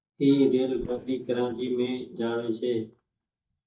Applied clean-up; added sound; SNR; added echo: neural mask model DeepFilterNet 3.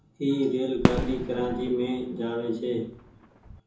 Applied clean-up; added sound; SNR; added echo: none; Fireworks; 3 dB; reverberation time 0.6 s.